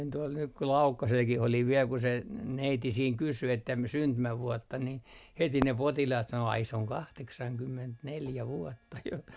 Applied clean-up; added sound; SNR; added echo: none; none; none; none.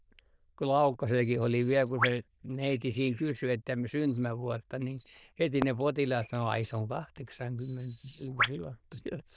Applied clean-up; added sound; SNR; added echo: neural diffusion model UNIVERSE++.